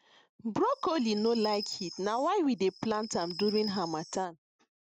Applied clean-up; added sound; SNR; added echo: none; Chirp, tweet; 13 dB; none.